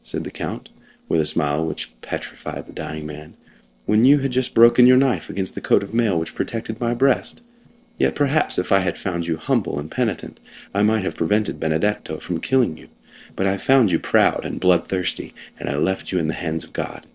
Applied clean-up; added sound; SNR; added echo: neural separator model SepFormer DNS4.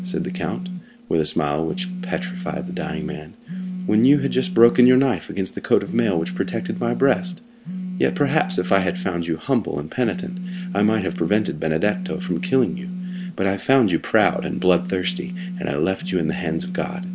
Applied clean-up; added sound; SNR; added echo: none; Telephone; 8 dB; none.